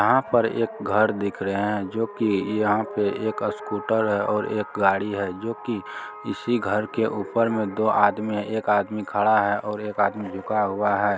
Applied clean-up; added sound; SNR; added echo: none; none; none; none.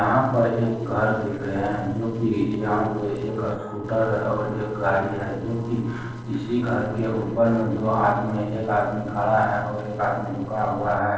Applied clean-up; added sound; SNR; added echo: neural separator model SepFormer DNS4.